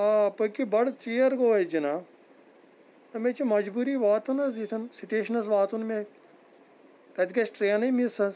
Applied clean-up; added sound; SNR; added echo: none; Chirp, tweet; 18 dB; none.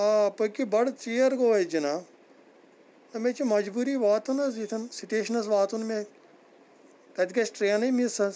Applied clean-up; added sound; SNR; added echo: none; none; none; none.